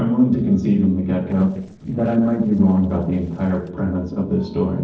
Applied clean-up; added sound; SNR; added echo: neural separator model SepFormer DNS4.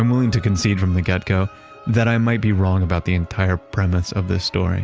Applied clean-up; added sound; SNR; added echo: none; none; none; none.